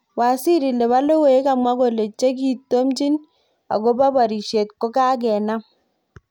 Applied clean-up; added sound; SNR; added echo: none; none; none; none.